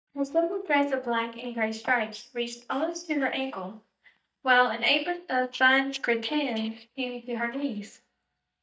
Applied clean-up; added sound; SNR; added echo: neural mask model DeepFilterNet 3.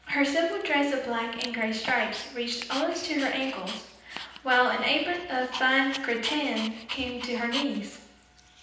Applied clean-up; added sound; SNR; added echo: none; Dog; 13 dB; reverberation time 0.9 s.